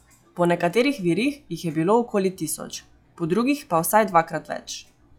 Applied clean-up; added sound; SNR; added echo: classical method log-MMSE.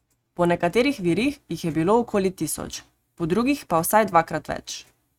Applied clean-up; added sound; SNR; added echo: neural mask model RNNoise.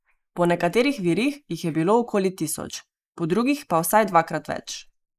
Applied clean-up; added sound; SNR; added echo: neural mask model Resemble Enhance denoiser.